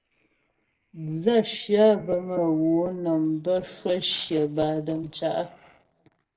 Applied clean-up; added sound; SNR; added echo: neural separator model SepFormer DNS4.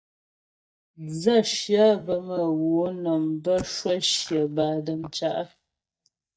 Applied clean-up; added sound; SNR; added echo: neural mask model DeepFilterNet 3.